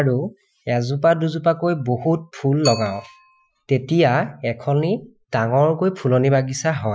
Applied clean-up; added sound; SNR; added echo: classical method Wiener filter.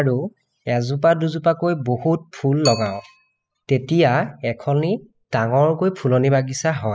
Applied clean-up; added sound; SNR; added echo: classical method spectral subtraction.